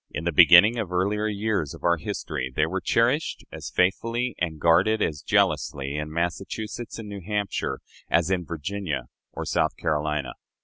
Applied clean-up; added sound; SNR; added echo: none; none; none; none.